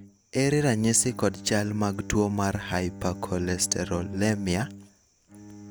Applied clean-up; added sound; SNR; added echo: none; Bowed string instrument; 15 dB; none.